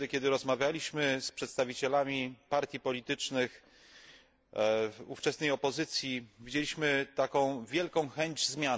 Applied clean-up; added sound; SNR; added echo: none; none; none; none.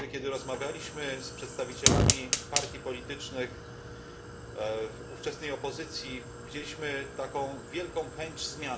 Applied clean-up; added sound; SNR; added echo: none; Fire; -3 dB; reverberation time 0.5 s.